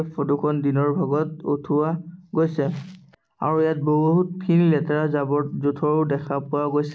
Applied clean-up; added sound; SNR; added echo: none; none; none; none.